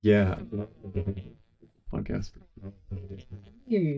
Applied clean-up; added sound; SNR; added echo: neural mask model DeepFilterNet 3.